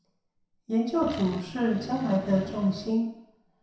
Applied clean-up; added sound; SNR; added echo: none; Accelerating, revving, vroom; 11 dB; reverberation time 0.7 s.